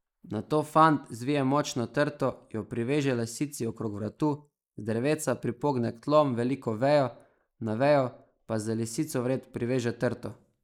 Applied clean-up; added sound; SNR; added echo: neural mask model Resemble Enhance denoiser.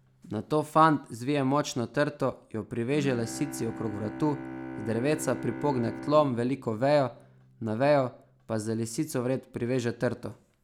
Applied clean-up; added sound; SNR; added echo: none; Bowed string instrument; 14 dB; none.